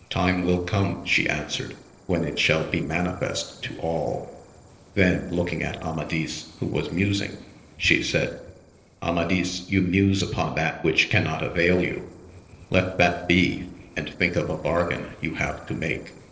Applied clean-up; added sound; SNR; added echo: neural separator model SepFormer DNS4.